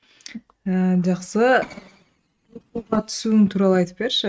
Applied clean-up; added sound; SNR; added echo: neural mask model RNNoise.